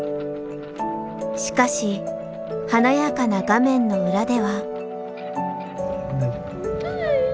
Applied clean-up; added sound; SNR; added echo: none; none; none; none.